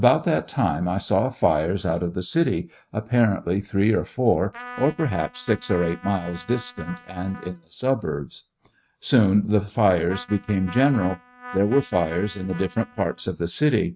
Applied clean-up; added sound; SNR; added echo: neural mask model RNNoise.